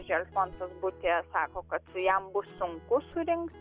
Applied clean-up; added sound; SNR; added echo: none; Guitar; 19 dB; none.